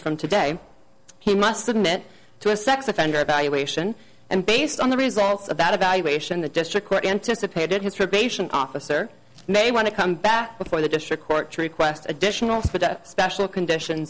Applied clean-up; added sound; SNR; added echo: neural separator model SepFormer DNS4.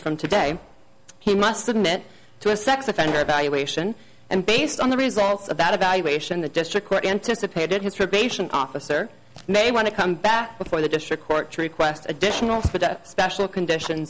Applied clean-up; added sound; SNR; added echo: none; Explosion; 15 dB; none.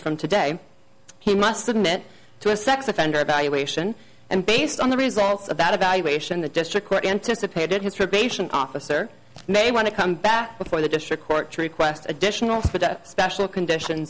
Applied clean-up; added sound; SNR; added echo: none; none; none; none.